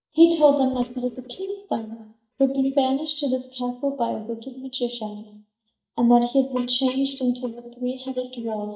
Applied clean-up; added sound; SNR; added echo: neural mask model DeepFilterNet 3.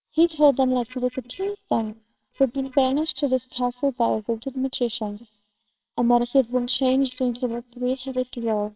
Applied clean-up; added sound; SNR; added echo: neural separator model SepFormer WHAMR!.